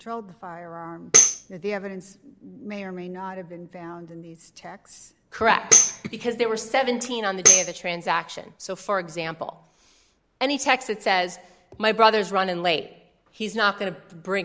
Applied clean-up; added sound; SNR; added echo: none; Tambourine; -4 dB; none.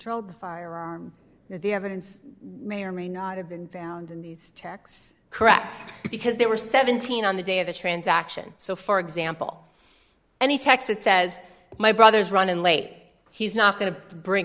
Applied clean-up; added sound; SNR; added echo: none; none; none; none.